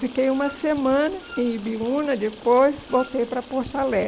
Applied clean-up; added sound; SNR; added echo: none; Stream + Wind instrument, woodwind instrument; 18 dB; none.